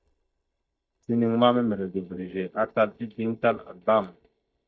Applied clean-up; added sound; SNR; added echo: neural mask model DeepFilterNet 3.